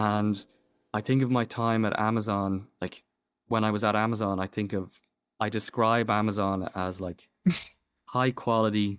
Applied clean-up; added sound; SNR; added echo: neural mask model DeepFilterNet 3.